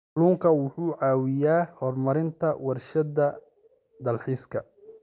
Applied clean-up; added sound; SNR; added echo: none; none; none; none.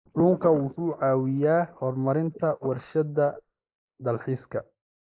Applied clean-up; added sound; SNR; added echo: neural mask model Resemble Enhance denoiser.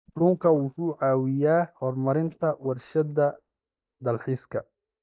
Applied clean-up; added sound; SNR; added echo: neural mask model DeepFilterNet 3.